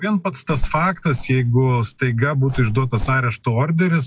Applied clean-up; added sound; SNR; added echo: classical method log-MMSE.